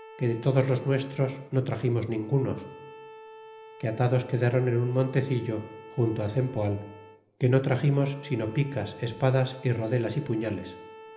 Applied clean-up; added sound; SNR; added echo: none; Bowed string instrument; 20 dB; reverberation time 0.8 s.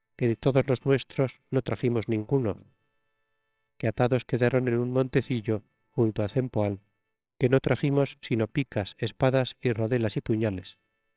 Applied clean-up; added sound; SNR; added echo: neural separator model SepFormer WHAMR!.